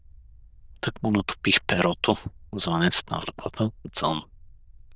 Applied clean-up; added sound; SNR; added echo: neural diffusion model UNIVERSE++.